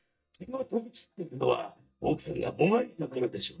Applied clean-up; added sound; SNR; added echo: neural mask model DeepFilterNet 3.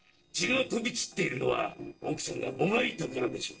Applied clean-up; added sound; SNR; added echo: neural separator model SepFormer DNS4.